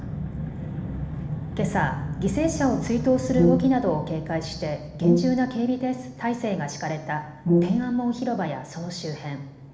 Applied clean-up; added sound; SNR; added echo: none; Brass instrument; -3 dB; reverberation time 1.1 s.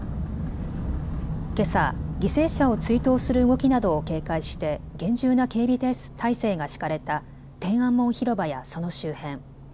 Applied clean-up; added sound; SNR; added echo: none; none; none; none.